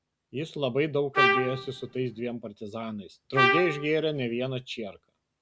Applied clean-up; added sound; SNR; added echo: none; Trumpet; -3 dB; none.